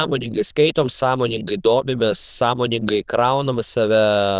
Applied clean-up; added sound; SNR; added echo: neural diffusion model UNIVERSE++.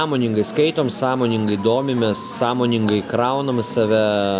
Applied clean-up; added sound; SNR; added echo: none; none; none; none.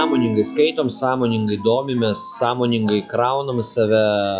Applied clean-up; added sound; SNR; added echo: classical method log-MMSE.